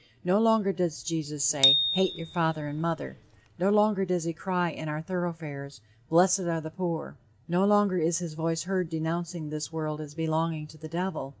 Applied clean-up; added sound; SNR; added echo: none; Bicycle bell; 2 dB; none.